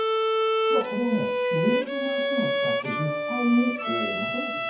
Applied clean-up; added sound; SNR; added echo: none; Bowed string instrument; -3 dB; reverberation time 0.6 s.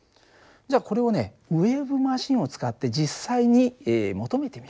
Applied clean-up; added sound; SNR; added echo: none; none; none; none.